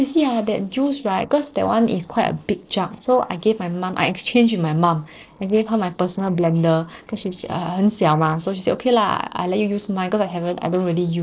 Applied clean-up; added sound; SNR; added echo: neural separator model SepFormer DNS4.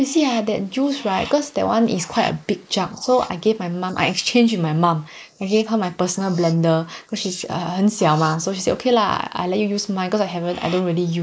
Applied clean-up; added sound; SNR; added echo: neural mask model Resemble Enhance denoiser.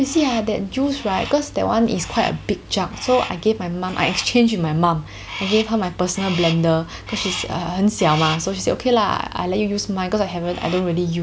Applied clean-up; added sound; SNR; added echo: none; Crow; 14 dB; none.